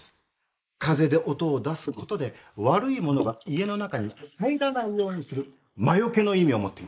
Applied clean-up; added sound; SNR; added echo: neural mask model Resemble Enhance denoiser.